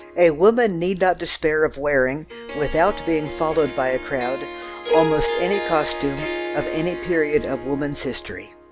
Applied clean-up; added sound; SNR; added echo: none; Harp; 8 dB; none.